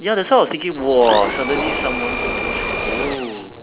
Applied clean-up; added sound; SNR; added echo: none; Subway, metro, underground + Domestic sounds, home sounds; 4 dB; none.